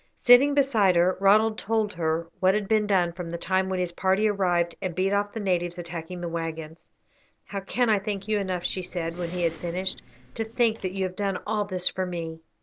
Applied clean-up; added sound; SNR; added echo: none; Respiratory sounds; 20 dB; none.